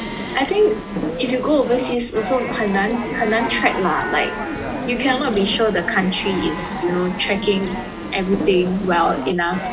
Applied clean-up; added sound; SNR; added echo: none; Chatter / Chirp, tweet / Livestock, farm animals, working animals; 4 dB; none.